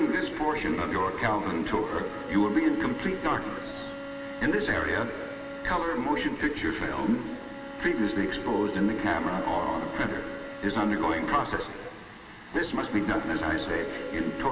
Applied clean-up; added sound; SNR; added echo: none; Bowed string instrument; 12 dB; reverberation time 2.2 s.